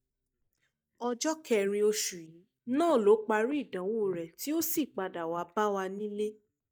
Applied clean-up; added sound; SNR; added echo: neural mask model DeepFilterNet 3.